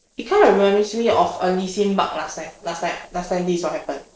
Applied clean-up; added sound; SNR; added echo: neural separator model SepFormer DNS4.